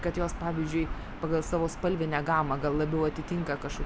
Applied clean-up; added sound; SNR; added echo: none; Gull, seagull / Ocean; 8 dB; none.